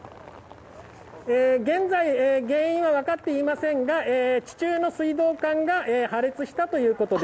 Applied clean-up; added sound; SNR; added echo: none; none; none; none.